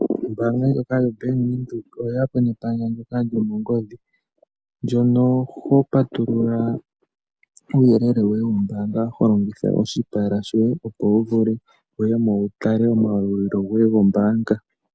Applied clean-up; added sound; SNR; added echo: none; none; none; none.